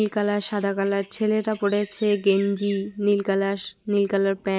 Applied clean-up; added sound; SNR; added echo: none; none; none; none.